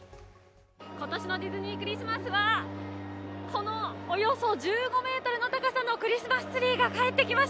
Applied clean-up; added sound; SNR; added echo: none; Bowed string instrument; 12 dB; none.